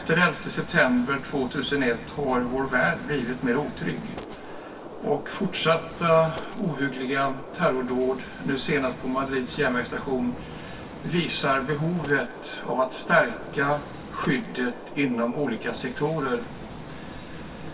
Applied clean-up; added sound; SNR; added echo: none; Gunshot, gunfire; 12 dB; reverberation time 0.2 s.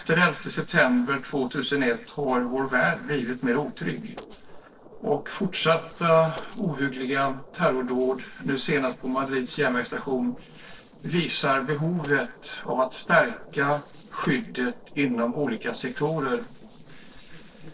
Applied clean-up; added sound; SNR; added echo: neural separator model SepFormer DNS4.